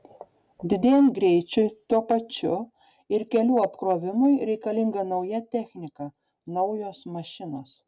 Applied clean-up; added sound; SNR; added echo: none; none; none; none.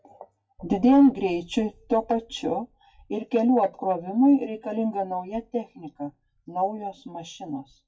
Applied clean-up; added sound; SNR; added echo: classical method WPE with log-MMSE.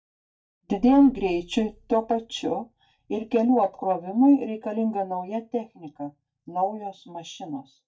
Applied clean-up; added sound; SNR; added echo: neural mask model DeepFilterNet 3.